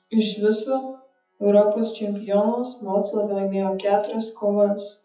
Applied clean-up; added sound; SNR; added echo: classical method WPE with log-MMSE.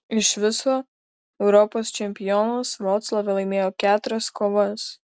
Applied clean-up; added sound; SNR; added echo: none; none; none; none.